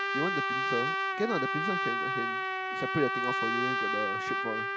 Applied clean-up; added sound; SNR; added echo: none; Trumpet; -4 dB; none.